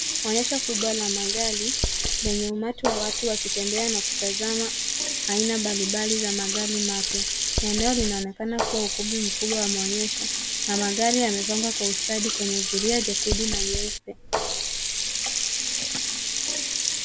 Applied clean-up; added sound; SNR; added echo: none; Sink (filling or washing); -3 dB; none.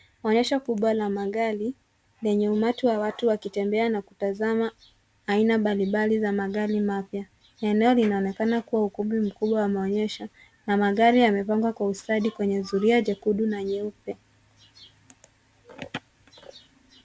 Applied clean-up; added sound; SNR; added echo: none; none; none; none.